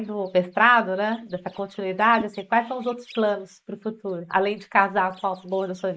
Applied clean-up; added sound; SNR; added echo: neural mask model Resemble Enhance denoiser.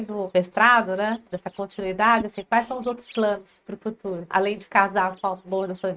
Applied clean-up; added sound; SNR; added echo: neural mask model RNNoise.